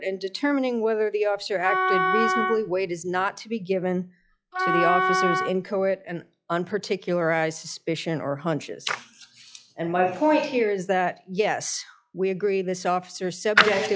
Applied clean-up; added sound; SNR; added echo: classical method log-MMSE.